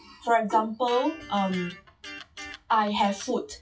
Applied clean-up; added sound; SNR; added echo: classical method WPE with log-MMSE.